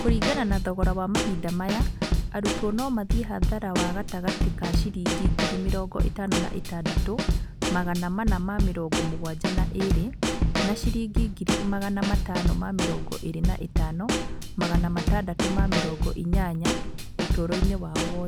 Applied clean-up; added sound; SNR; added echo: none; Snare drum / Drum kit; -3 dB; none.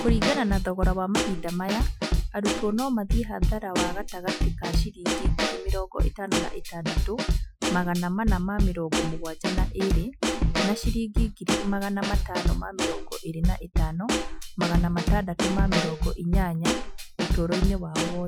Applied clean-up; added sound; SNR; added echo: classical method Wiener filter.